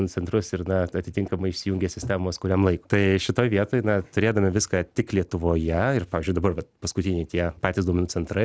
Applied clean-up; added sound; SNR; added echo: none; none; none; none.